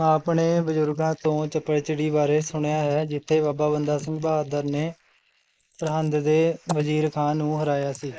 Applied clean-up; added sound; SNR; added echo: neural mask model Resemble Enhance denoiser.